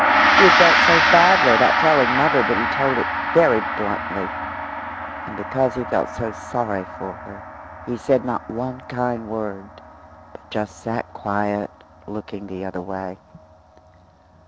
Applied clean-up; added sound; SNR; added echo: none; Gong; -1 dB; none.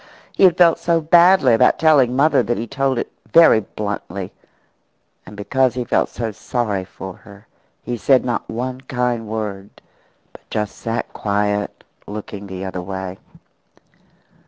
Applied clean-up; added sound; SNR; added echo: none; none; none; none.